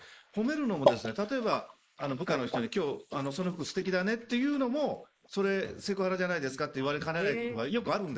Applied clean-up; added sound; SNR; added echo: neural mask model Resemble Enhance denoiser.